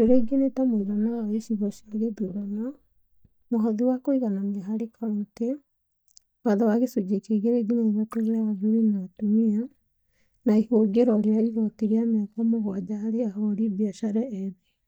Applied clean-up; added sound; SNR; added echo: neural mask model DeepFilterNet 3.